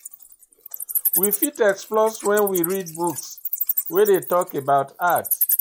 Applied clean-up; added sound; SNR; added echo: classical method log-MMSE.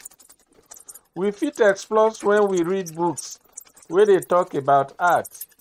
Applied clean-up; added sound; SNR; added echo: neural mask model RNNoise.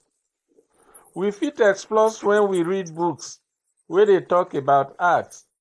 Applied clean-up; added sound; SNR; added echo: neural mask model Resemble Enhance denoiser.